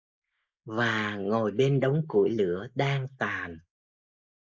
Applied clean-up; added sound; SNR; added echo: neural mask model Resemble Enhance denoiser.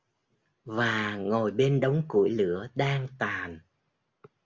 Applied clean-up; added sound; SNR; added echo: none; none; none; none.